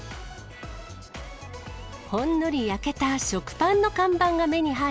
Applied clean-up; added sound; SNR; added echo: none; none; none; none.